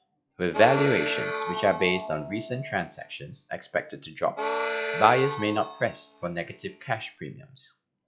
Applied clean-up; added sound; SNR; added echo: classical method log-MMSE.